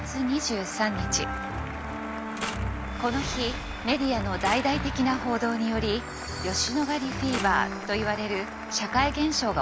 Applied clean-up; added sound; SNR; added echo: none; Applause + Mechanisms; 11 dB; none.